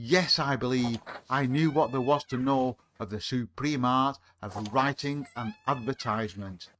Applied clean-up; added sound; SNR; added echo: neural mask model RNNoise.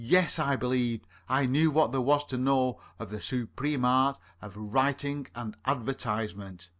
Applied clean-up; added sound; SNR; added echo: none; none; none; none.